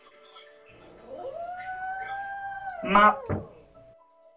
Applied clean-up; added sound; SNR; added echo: none; Dog; 7 dB; reverberation time 0.2 s.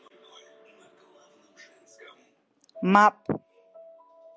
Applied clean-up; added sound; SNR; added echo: none; none; none; none.